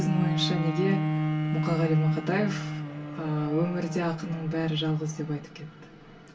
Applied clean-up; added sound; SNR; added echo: none; Bowed string instrument; 2 dB; reverberation time 0.2 s.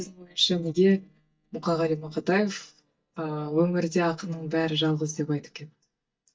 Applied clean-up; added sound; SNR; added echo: neural mask model DeepFilterNet 3.